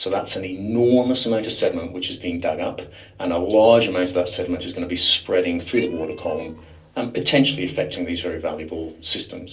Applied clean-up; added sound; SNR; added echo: neural separator model SepFormer DNS4.